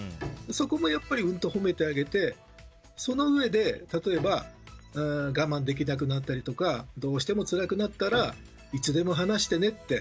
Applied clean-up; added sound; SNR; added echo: none; Bowed string instrument; 19 dB; none.